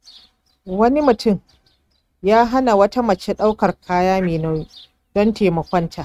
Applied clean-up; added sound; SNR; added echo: neural mask model RNNoise.